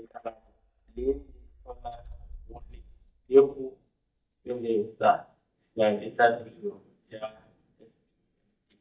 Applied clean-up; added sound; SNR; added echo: neural mask model DeepFilterNet 3.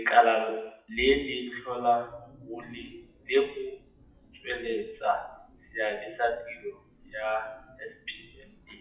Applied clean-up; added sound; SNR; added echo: classical method WPE with log-MMSE.